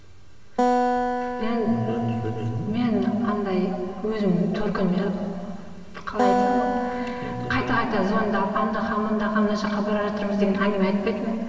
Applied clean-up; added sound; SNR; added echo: none; Acoustic guitar; 4 dB; reverberation time 2.8 s.